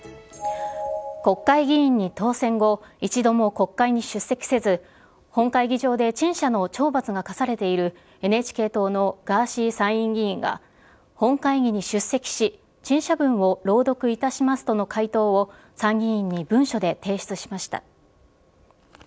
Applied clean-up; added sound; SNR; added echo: none; none; none; none.